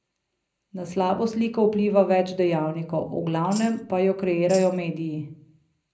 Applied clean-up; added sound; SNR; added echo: none; Tambourine; 18 dB; reverberation time 0.4 s.